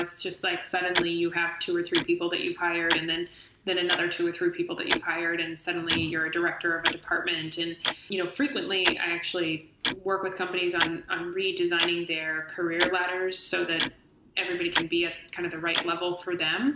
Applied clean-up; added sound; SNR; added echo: none; Tick-tock; 6 dB; none.